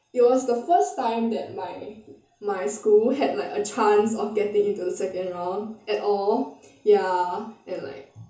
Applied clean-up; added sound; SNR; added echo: none; none; none; reverberation time 0.8 s.